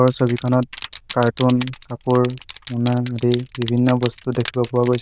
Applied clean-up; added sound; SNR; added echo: neural diffusion model UNIVERSE++.